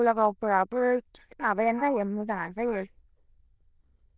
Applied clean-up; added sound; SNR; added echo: neural diffusion model UNIVERSE++.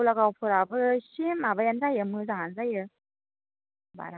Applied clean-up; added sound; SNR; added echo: none; none; none; none.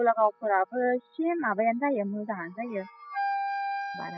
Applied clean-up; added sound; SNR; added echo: classical method spectral subtraction.